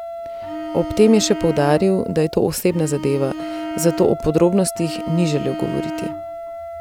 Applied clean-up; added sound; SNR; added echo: none; Bowed string instrument + Wind instrument, woodwind instrument; 9 dB; none.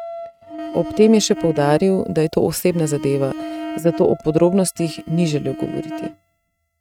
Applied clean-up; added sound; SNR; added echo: neural mask model RNNoise.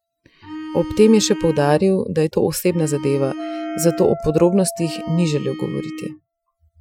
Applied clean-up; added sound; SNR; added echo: classical method Wiener filter.